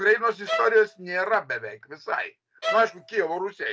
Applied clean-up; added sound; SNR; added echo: none; Bowed string instrument; 7 dB; none.